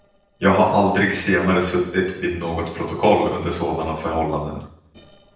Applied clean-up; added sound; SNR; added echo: neural separator model SepFormer DNS4.